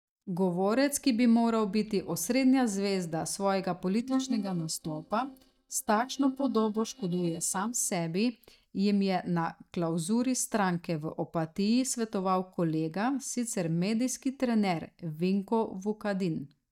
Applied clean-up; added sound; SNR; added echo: neural mask model DeepFilterNet 3.